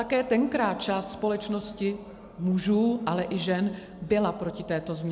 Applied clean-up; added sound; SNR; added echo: none; none; none; none.